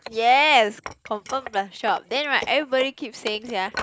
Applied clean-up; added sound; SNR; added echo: neural mask model Resemble Enhance denoiser.